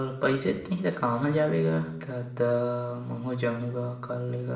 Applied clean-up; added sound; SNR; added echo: none; none; none; reverberation time 0.8 s.